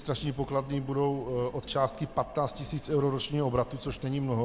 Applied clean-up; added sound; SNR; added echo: none; Engine; 17 dB; none.